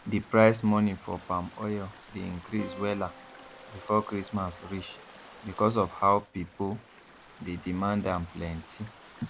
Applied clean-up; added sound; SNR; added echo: none; Stream / Ocean + Keyboard (musical); 19 dB; none.